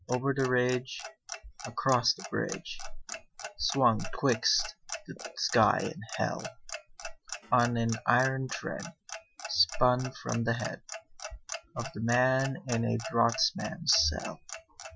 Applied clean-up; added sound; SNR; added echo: classical method Wiener filter.